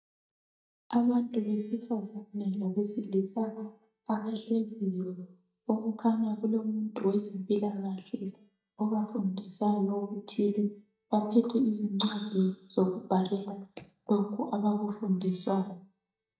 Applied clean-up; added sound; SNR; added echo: neural mask model DeepFilterNet 3.